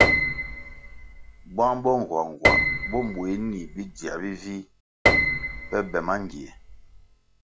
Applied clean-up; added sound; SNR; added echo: none; Piano; -3 dB; none.